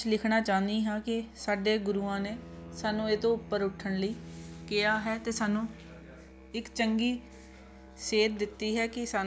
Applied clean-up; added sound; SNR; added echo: none; Musical instrument + Bowed string instrument; 17 dB; none.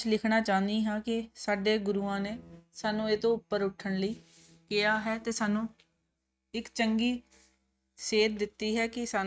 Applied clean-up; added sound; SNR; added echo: neural mask model RNNoise.